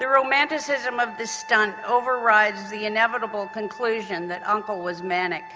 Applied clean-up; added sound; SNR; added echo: none; Wind instrument, woodwind instrument; 16 dB; none.